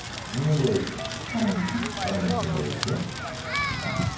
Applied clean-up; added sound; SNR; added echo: none; Crackle; 2 dB; reverberation time 0.9 s.